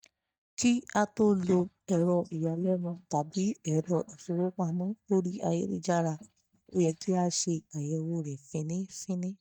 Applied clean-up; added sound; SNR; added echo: neural mask model DeepFilterNet 3.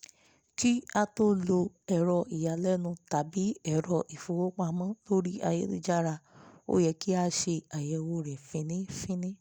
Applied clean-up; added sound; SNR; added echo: none; none; none; none.